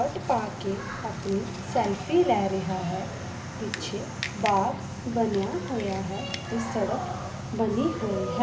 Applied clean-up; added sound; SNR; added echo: none; none; none; none.